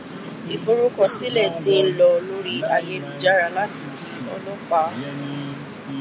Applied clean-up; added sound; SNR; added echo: none; none; none; none.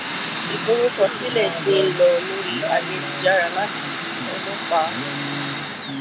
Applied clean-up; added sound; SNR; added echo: none; Domestic sounds, home sounds; 7 dB; none.